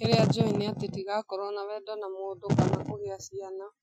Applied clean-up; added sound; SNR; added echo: classical method Wiener filter.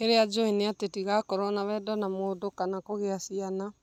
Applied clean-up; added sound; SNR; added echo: none; none; none; none.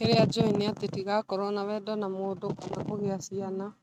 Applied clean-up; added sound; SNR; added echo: neural mask model RNNoise.